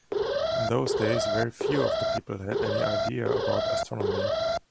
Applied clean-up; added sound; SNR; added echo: none; Alarm; -4 dB; none.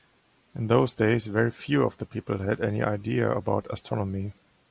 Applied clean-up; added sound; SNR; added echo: none; none; none; none.